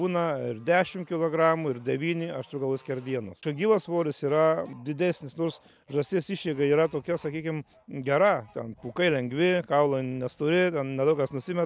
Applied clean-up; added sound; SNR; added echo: none; none; none; none.